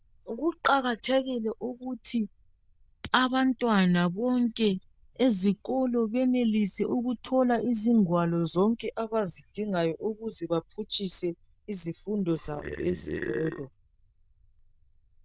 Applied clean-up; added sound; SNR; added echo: neural diffusion model UNIVERSE++.